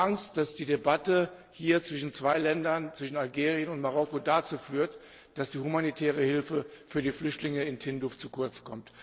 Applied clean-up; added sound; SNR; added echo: neural separator model SepFormer DNS4.